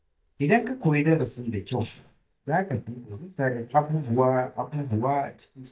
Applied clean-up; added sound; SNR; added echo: neural mask model DeepFilterNet 3.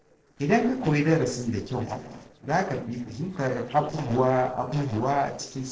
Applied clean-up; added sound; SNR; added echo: neural separator model SepFormer DNS4.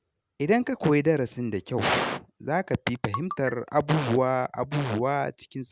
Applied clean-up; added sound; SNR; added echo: none; none; none; none.